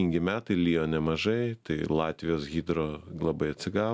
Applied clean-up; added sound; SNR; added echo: none; none; none; none.